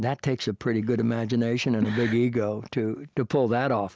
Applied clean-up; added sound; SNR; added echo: none; none; none; none.